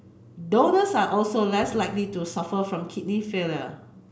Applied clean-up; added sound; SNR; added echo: none; Drum; 20 dB; none.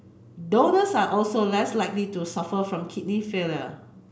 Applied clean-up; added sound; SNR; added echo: none; none; none; none.